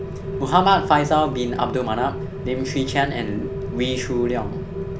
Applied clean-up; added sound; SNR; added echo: none; Rain; 6 dB; none.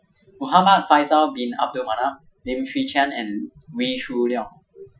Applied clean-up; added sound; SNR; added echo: classical method Wiener filter.